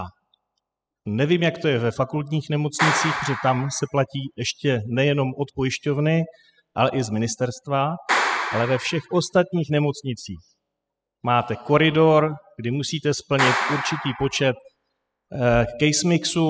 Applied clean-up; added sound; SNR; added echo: classical method spectral subtraction.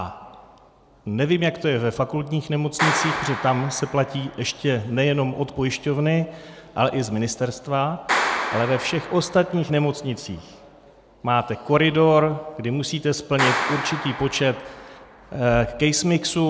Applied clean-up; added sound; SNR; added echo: none; Clapping; 9 dB; none.